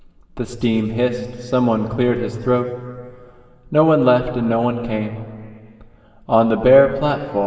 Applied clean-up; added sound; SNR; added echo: none; none; none; reverberation time 2.8 s.